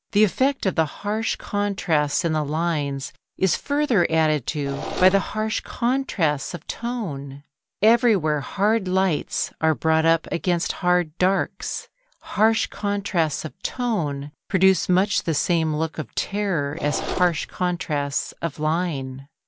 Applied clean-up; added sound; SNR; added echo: none; Mechanisms; 8 dB; none.